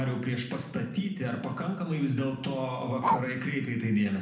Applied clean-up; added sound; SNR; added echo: none; Bark; 4 dB; reverberation time 0.7 s.